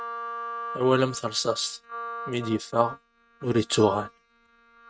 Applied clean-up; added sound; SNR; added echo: neural mask model RNNoise.